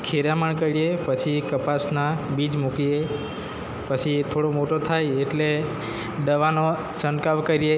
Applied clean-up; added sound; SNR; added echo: none; none; none; none.